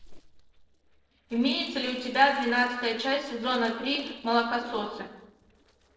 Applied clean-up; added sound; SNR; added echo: neural separator model SepFormer DNS4.